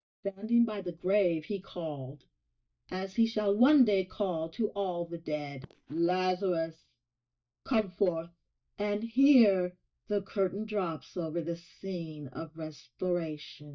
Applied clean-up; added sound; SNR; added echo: neural mask model DeepFilterNet 3.